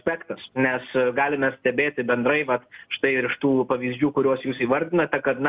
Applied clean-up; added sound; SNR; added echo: none; none; none; none.